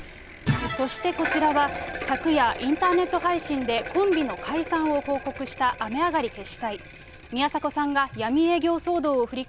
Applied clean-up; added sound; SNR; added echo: none; Bicycle; 11 dB; none.